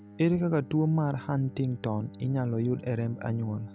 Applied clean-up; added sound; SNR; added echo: none; Bowed string instrument; 18 dB; none.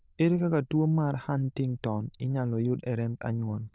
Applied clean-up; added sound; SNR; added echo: neural diffusion model UNIVERSE++.